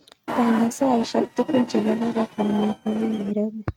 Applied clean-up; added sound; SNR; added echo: neural mask model RNNoise.